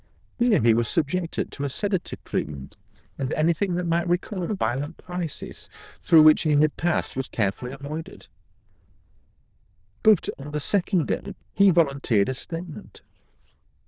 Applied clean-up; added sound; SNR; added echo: neural diffusion model UNIVERSE++.